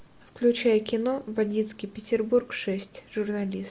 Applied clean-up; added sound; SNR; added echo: none; none; none; none.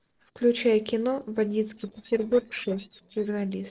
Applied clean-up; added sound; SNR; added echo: neural separator model SepFormer DNS4.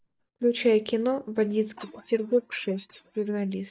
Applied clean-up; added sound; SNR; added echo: neural mask model DeepFilterNet 3.